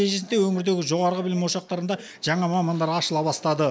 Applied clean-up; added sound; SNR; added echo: none; none; none; none.